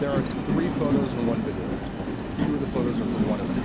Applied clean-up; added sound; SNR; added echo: none; Train; -4 dB; none.